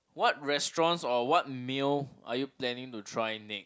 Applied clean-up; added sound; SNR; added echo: none; none; none; none.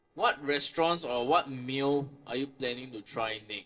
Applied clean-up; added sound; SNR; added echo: neural separator model SepFormer DNS4.